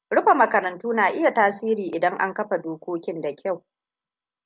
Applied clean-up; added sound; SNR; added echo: none; none; none; none.